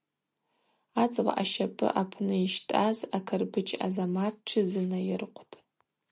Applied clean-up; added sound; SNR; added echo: none; none; none; none.